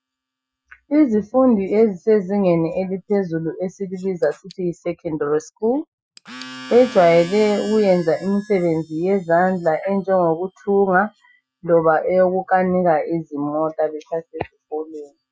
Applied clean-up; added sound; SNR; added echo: classical method Wiener filter.